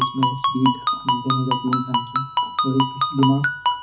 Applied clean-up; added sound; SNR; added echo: none; Ringtone; -1 dB; reverberation time 0.3 s.